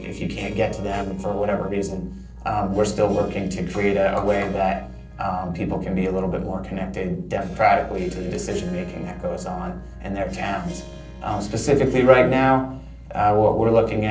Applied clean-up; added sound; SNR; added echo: neural separator model SepFormer DNS4.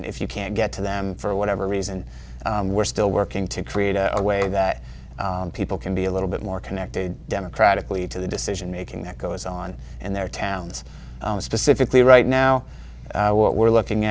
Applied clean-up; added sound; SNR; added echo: none; none; none; none.